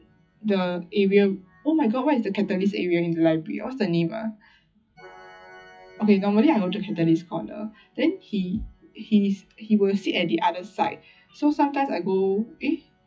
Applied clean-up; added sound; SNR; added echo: classical method WPE with log-MMSE.